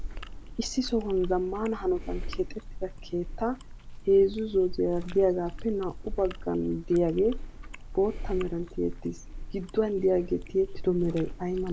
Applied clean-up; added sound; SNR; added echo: none; Chewing, mastication; 8 dB; none.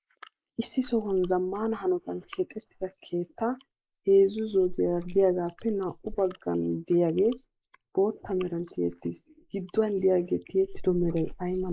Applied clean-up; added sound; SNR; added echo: neural mask model Resemble Enhance denoiser.